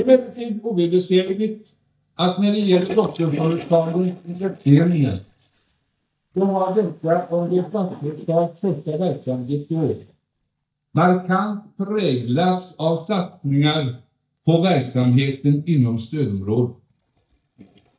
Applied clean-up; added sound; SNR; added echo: neural mask model DeepFilterNet 3.